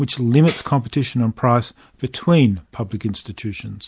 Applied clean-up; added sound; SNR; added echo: none; Tambourine; 5 dB; none.